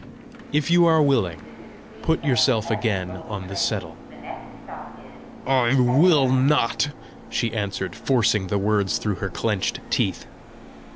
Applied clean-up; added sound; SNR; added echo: none; Subway, metro, underground; 14 dB; none.